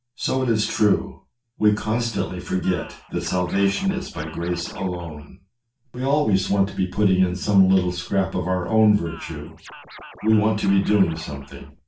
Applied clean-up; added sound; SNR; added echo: none; Scratching (performance technique); 19 dB; reverberation time 0.3 s.